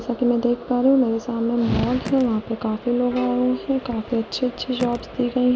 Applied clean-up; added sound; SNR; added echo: none; Bowed string instrument + Telephone; 16 dB; none.